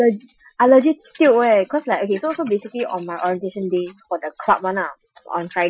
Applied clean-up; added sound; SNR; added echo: classical method Wiener filter.